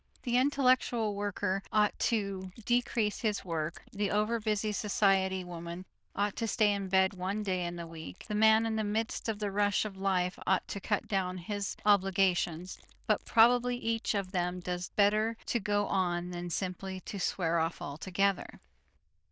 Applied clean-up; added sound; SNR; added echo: neural diffusion model UNIVERSE++.